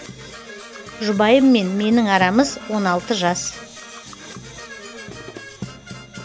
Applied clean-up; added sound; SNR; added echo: none; Brass instrument / Percussion; 15 dB; none.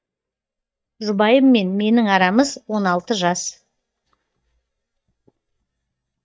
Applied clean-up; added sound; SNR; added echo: neural mask model DeepFilterNet 3.